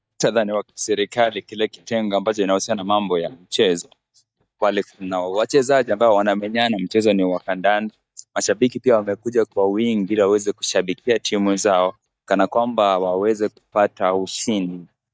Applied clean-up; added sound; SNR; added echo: neural mask model DeepFilterNet 3.